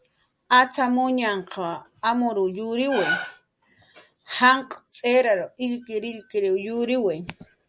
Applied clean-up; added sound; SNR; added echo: none; none; none; none.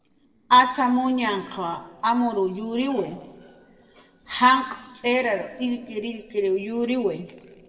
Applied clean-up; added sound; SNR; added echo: neural separator model SepFormer DNS4.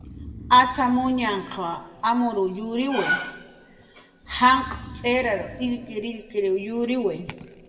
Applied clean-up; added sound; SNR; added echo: none; Breathing; 19 dB; reverberation time 1.7 s.